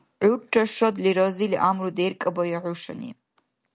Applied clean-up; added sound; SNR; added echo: none; none; none; none.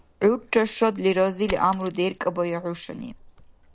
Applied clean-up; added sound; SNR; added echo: none; Coin (dropping); 14 dB; none.